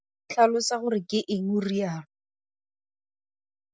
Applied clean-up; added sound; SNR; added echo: none; none; none; none.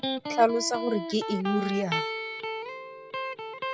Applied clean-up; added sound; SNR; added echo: none; Electric guitar; 4 dB; none.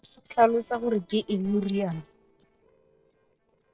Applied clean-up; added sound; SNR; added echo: neural separator model SepFormer DNS4.